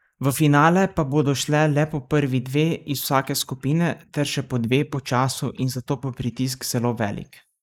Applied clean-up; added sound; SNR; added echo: neural mask model Resemble Enhance denoiser.